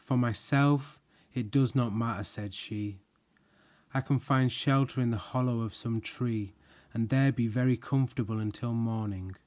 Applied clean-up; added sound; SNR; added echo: none; none; none; none.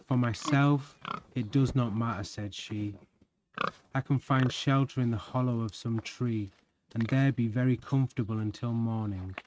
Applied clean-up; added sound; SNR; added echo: neural mask model RNNoise.